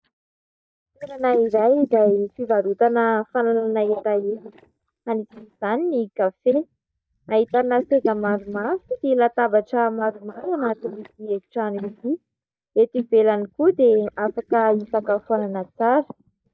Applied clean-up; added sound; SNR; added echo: neural mask model DeepFilterNet 3.